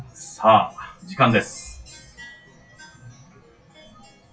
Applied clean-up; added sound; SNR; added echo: classical method WPE with log-MMSE.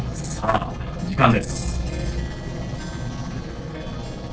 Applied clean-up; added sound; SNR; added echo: neural separator model SepFormer DNS4.